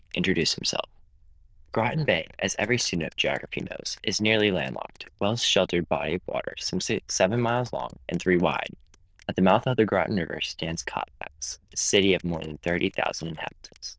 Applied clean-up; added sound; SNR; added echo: neural diffusion model UNIVERSE++.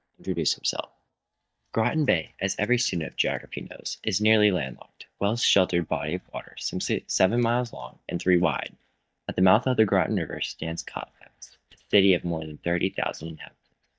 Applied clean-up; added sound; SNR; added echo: neural mask model DeepFilterNet 3.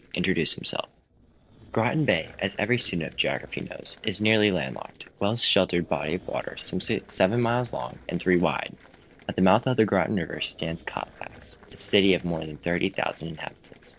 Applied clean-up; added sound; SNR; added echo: neural separator model SepFormer DNS4.